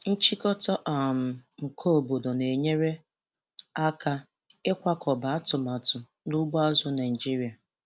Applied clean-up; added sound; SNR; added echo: none; none; none; none.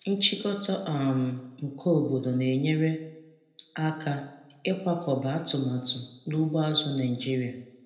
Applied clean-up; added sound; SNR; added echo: none; none; none; reverberation time 0.7 s.